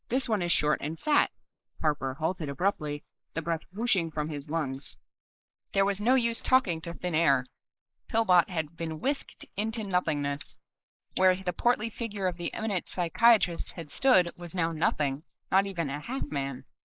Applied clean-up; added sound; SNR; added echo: neural mask model Resemble Enhance denoiser.